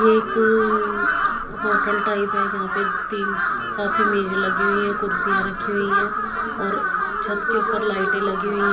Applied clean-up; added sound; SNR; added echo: none; Crow; -1 dB; reverberation time 0.3 s.